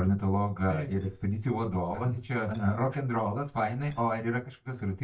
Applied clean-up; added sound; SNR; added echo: neural mask model DeepFilterNet 3.